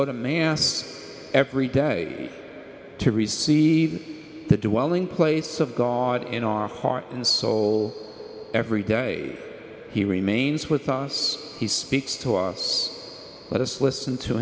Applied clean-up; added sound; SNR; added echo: none; none; none; none.